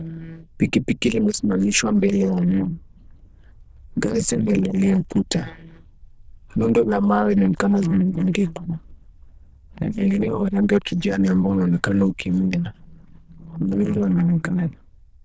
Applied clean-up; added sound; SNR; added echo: neural diffusion model UNIVERSE++.